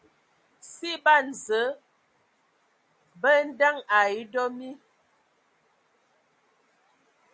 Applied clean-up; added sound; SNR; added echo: none; none; none; none.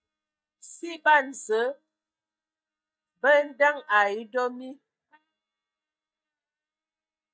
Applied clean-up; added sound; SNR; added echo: neural mask model DeepFilterNet 3.